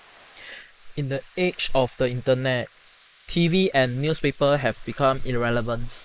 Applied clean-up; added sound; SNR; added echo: neural mask model Resemble Enhance denoiser.